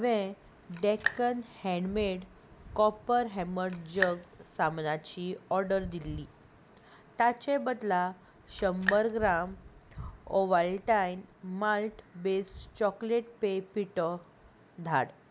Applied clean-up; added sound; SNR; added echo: none; Raindrop; 7 dB; none.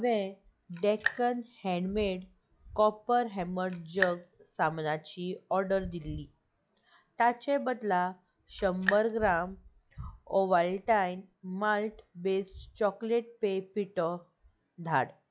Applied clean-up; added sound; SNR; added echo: classical method log-MMSE.